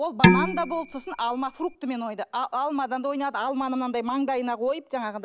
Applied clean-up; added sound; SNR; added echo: none; Dishes, pots, and pans; -4 dB; none.